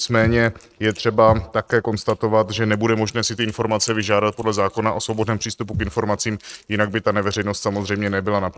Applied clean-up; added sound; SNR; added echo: neural mask model RNNoise.